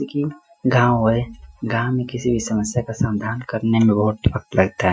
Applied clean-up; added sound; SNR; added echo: classical method Wiener filter.